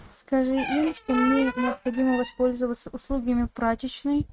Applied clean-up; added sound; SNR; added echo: neural mask model RNNoise.